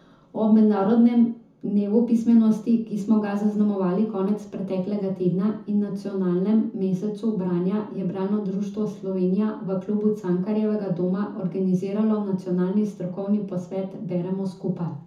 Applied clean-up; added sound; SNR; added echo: none; none; none; reverberation time 0.7 s.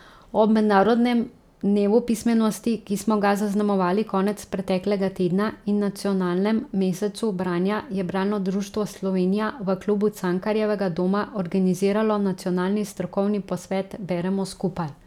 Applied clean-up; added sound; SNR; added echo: none; none; none; none.